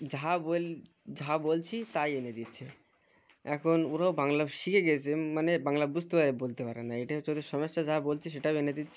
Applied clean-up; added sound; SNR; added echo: none; none; none; none.